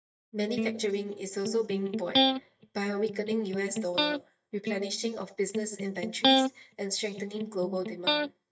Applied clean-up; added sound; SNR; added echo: neural mask model DeepFilterNet 3.